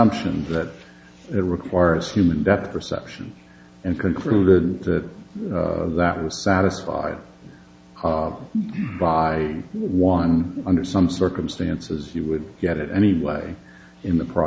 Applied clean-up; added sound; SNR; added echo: none; none; none; none.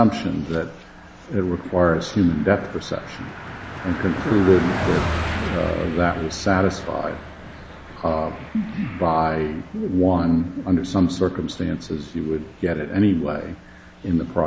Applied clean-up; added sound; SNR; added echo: none; Car passing by; 11 dB; none.